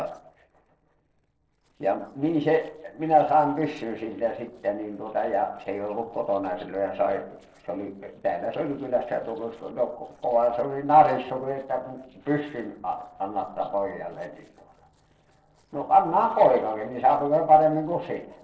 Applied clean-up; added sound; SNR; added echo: neural separator model SepFormer DNS4.